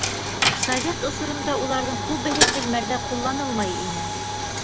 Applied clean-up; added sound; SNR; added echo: none; Coin (dropping); -3 dB; none.